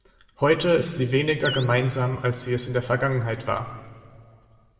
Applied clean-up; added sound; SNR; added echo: none; Animal; 16 dB; reverberation time 1.8 s.